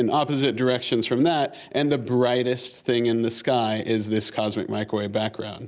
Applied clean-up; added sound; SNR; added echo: none; none; none; none.